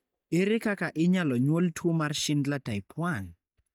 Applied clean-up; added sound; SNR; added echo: neural mask model DeepFilterNet 3.